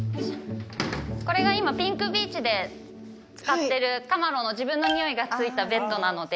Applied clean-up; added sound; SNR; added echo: none; none; none; none.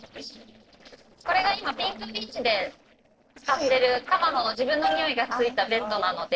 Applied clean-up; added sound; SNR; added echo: neural separator model SepFormer DNS4.